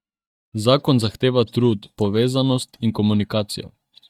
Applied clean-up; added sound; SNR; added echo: neural mask model DeepFilterNet 3.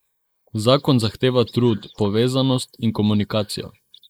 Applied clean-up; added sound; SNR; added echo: neural mask model Resemble Enhance denoiser.